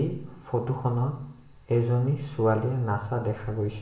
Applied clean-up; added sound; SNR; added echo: none; none; none; reverberation time 0.7 s.